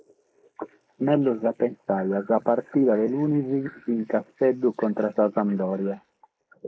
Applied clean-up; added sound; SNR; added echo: neural mask model Resemble Enhance denoiser.